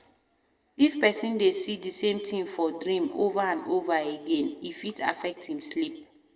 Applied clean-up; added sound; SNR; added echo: none; none; none; reverberation time 1.0 s.